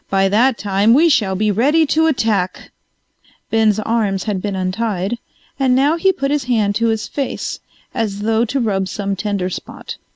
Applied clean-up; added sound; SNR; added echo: none; none; none; none.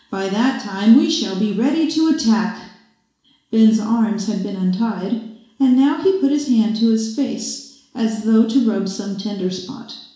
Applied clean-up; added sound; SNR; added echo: none; none; none; reverberation time 0.7 s.